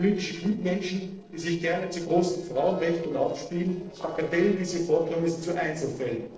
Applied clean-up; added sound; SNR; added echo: neural separator model SepFormer DNS4.